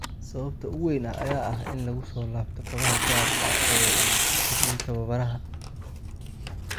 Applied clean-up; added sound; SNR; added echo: none; Tearing; -4 dB; none.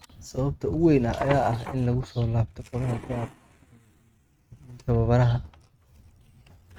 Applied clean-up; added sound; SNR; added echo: neural mask model RNNoise.